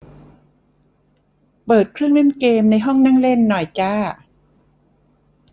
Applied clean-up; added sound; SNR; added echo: none; none; none; none.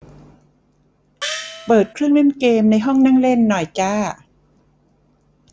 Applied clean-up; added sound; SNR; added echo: none; Gong; 10 dB; none.